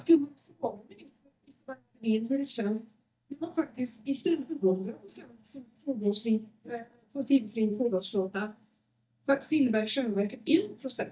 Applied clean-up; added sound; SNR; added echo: neural mask model DeepFilterNet 3.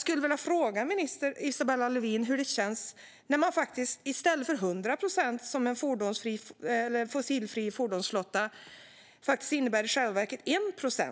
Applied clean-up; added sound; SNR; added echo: none; none; none; none.